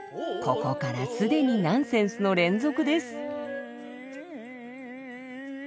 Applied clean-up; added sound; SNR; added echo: none; none; none; none.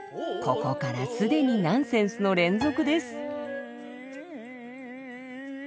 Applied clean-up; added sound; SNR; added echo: none; Piano; 17 dB; none.